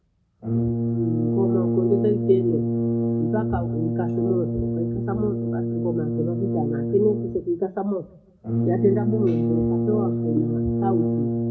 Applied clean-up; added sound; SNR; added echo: none; Brass instrument; -3 dB; reverberation time 0.5 s.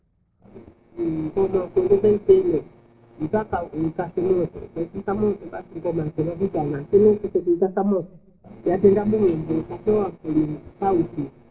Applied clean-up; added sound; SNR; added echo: neural separator model SepFormer DNS4.